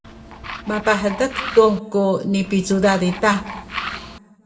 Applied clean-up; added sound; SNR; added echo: none; Tools; 11 dB; reverberation time 1.5 s.